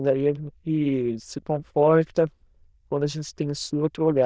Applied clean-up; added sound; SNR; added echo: neural diffusion model UNIVERSE++.